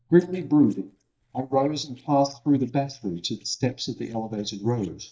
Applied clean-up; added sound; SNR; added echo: neural mask model DeepFilterNet 3.